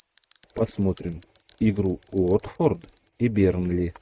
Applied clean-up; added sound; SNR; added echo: neural mask model RNNoise.